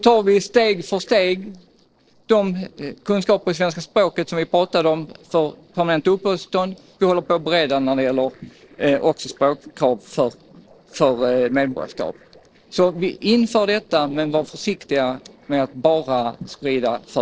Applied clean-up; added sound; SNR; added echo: neural separator model SepFormer DNS4.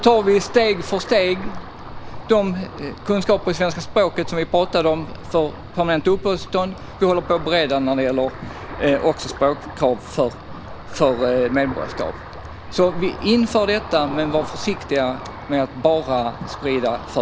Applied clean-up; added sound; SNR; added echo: none; Ocean; 12 dB; none.